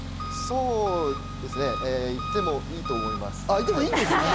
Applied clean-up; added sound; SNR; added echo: none; Engine; 5 dB; none.